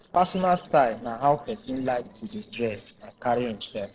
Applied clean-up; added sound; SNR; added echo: neural separator model SepFormer DNS4.